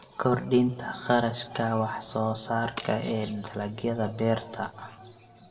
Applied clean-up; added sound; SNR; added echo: none; Shatter; 19 dB; reverberation time 1.2 s.